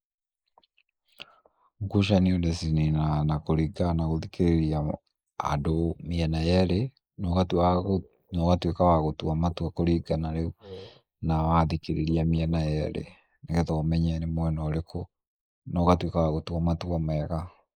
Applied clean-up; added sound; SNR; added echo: neural mask model Resemble Enhance denoiser.